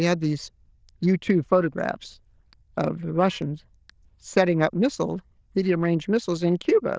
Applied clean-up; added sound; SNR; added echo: neural diffusion model UNIVERSE++.